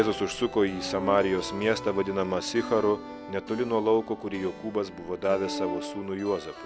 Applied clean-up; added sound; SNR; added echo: none; none; none; none.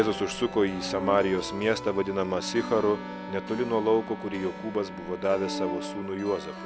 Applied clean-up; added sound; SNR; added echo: none; Wind instrument, woodwind instrument; 14 dB; none.